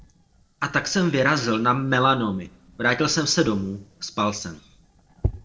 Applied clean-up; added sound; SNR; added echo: neural separator model SepFormer DNS4.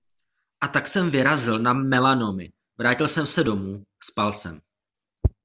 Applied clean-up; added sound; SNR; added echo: none; none; none; none.